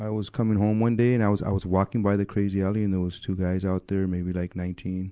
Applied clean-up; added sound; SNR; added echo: none; none; none; none.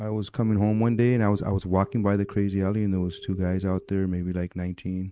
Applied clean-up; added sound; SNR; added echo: neural mask model RNNoise.